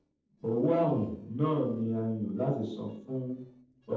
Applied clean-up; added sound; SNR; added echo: neural separator model SepFormer DNS4.